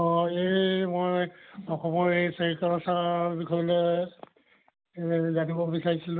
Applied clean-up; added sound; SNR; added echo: none; none; none; none.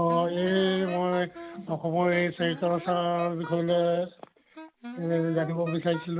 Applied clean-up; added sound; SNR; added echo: none; Squeak + Wind instrument, woodwind instrument; 16 dB; none.